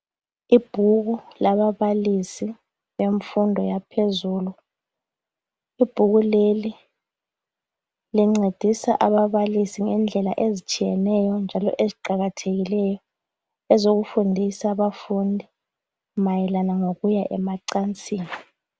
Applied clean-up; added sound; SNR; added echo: none; none; none; none.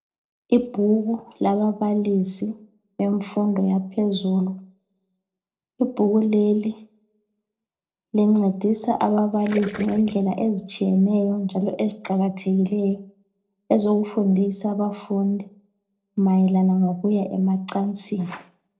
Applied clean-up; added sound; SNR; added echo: neural separator model SepFormer DNS4.